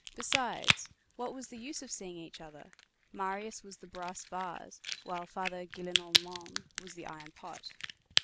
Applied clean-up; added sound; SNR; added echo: none; Crack; -4 dB; none.